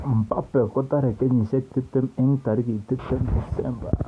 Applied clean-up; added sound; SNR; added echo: none; none; none; none.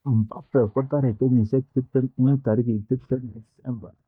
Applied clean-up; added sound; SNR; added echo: neural mask model DeepFilterNet 3.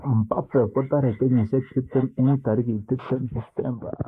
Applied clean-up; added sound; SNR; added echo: neural mask model Resemble Enhance denoiser.